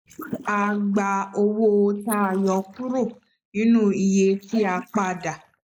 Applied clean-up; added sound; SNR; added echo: neural mask model Resemble Enhance denoiser.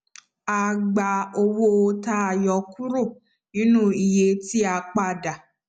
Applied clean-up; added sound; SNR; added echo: none; none; none; none.